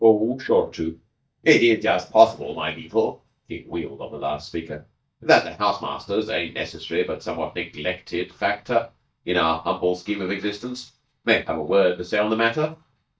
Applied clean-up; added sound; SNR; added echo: neural mask model DeepFilterNet 3.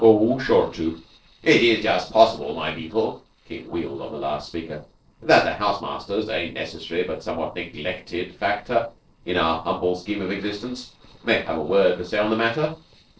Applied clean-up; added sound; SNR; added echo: neural separator model SepFormer DNS4.